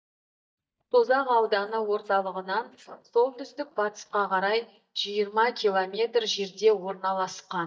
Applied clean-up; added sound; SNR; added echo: neural mask model DeepFilterNet 3.